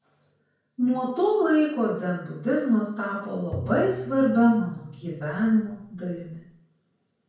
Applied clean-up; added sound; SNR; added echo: none; Bowed string instrument; 14 dB; reverberation time 0.5 s.